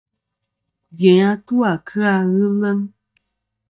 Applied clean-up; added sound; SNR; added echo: neural mask model DeepFilterNet 3.